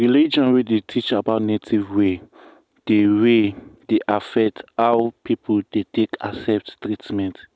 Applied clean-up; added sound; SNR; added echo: none; none; none; none.